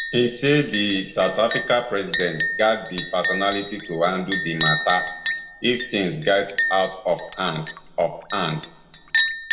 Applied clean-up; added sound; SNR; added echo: none; Chink, clink; 5 dB; reverberation time 1.0 s.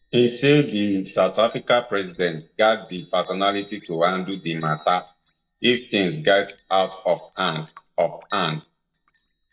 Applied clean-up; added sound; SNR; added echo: neural mask model DeepFilterNet 3.